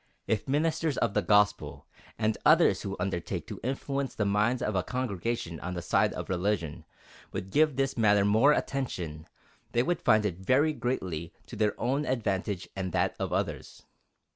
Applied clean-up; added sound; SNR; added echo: none; none; none; none.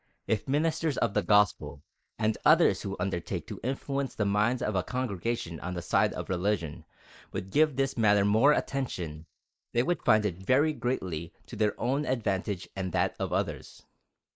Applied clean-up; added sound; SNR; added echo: neural mask model Resemble Enhance denoiser.